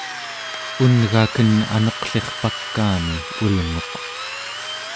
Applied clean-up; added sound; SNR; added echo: none; Drill; 9 dB; none.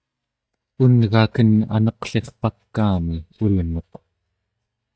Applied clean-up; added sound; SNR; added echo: neural mask model DeepFilterNet 3.